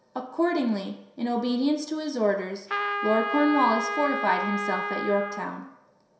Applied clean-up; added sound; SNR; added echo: none; Trumpet; 4 dB; reverberation time 0.7 s.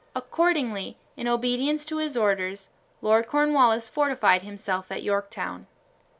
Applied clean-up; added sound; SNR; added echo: none; none; none; none.